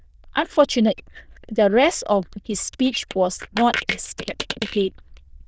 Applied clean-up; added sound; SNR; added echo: neural diffusion model UNIVERSE++.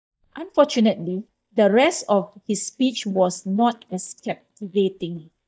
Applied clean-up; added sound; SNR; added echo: neural mask model DeepFilterNet 3.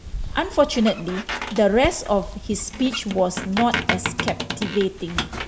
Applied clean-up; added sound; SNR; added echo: none; Squeak; 6 dB; none.